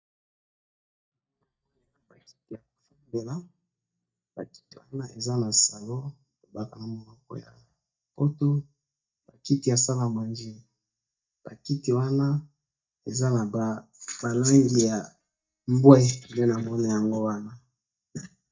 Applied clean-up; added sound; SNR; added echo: neural mask model DeepFilterNet 3.